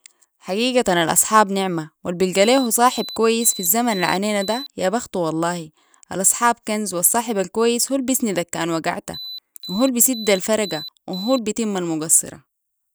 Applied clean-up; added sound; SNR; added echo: none; Alarm; 15 dB; none.